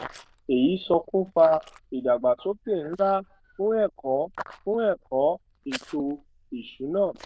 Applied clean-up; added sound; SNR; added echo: neural diffusion model UNIVERSE++.